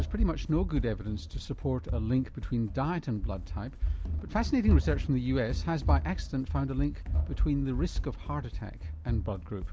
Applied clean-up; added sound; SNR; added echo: none; Run; 0 dB; none.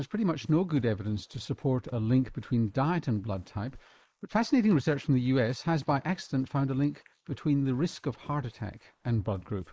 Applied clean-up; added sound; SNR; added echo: neural mask model Resemble Enhance denoiser.